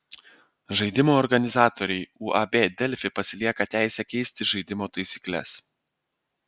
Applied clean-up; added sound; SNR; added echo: none; none; none; none.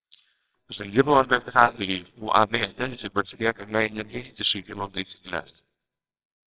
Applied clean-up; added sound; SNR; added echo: neural separator model SepFormer WHAMR!.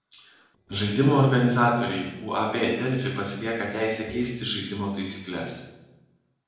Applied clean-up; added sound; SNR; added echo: neural separator model SepFormer DNS4.